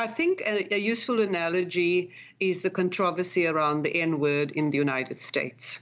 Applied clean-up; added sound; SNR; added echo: none; none; none; none.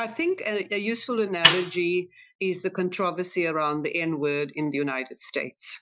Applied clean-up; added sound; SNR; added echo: classical method Wiener filter.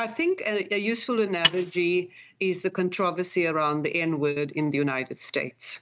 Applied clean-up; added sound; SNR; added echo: neural mask model RNNoise.